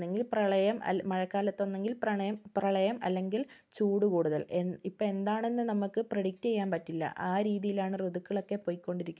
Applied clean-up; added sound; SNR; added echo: none; none; none; none.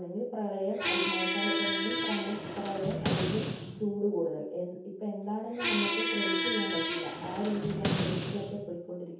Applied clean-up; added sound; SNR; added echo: none; Squeak; -1 dB; reverberation time 0.7 s.